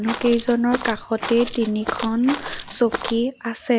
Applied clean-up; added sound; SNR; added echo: none; Walk, footsteps; 8 dB; none.